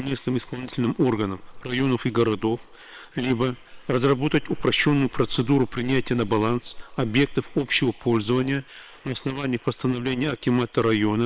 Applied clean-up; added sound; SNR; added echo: neural separator model SepFormer WHAM!.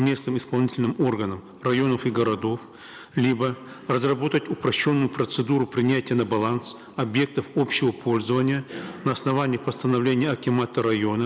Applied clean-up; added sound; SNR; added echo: none; none; none; none.